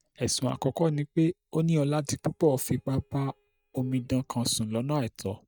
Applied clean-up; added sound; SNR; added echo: neural mask model DeepFilterNet 3.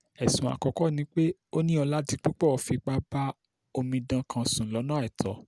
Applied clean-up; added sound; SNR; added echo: none; none; none; none.